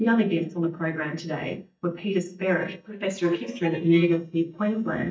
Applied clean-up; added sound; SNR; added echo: neural mask model DeepFilterNet 3.